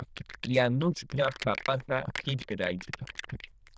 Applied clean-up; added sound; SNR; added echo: neural diffusion model UNIVERSE++.